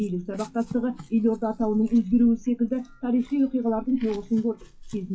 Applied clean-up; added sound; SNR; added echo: classical method WPE with log-MMSE.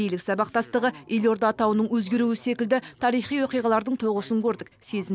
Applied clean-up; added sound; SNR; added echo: none; none; none; none.